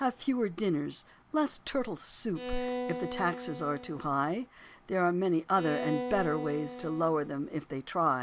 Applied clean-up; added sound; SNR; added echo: none; Bowed string instrument; 8 dB; none.